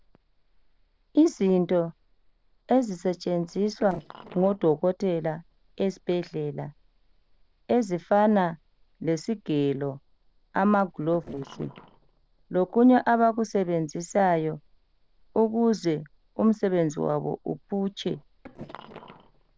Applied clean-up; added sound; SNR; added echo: neural separator model SepFormer DNS4.